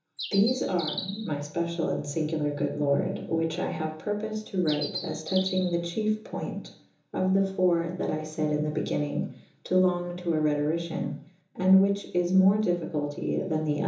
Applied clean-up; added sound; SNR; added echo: none; Bird; 10 dB; reverberation time 0.6 s.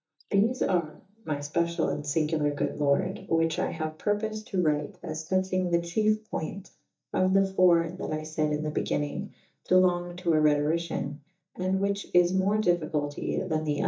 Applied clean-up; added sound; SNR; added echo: neural mask model DeepFilterNet 3.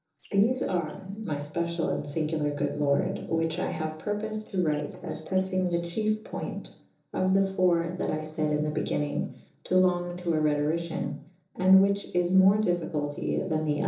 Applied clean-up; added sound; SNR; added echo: neural separator model SepFormer DNS4.